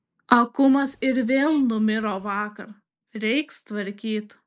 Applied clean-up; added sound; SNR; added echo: neural mask model Resemble Enhance denoiser.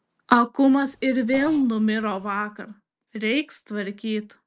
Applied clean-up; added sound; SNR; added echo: neural separator model SepFormer DNS4.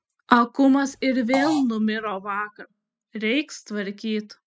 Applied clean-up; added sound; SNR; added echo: classical method spectral subtraction.